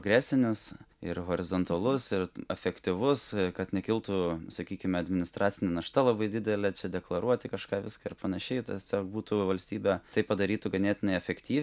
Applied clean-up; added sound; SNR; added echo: none; none; none; none.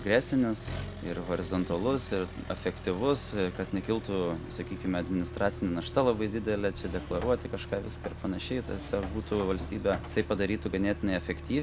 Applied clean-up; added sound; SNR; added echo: none; Accelerating, revving, vroom; 9 dB; none.